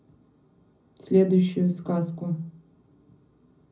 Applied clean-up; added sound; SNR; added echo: none; none; none; reverberation time 0.5 s.